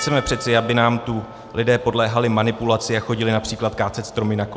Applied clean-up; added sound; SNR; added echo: none; Percussion; 18 dB; none.